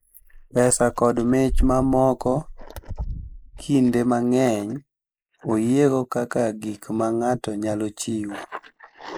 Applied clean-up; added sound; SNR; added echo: neural mask model Resemble Enhance denoiser.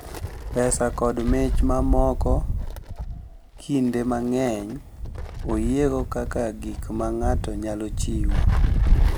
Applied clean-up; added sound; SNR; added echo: none; Wind; -2 dB; none.